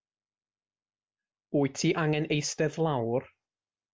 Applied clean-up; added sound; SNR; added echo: none; none; none; none.